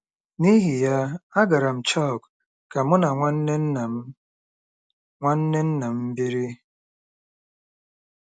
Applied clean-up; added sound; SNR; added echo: none; none; none; none.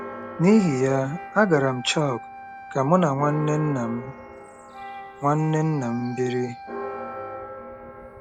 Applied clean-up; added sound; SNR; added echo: none; Wind instrument, woodwind instrument + Church bell; 12 dB; none.